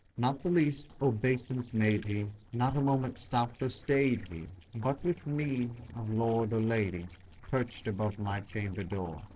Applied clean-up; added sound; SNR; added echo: neural separator model SepFormer DNS4.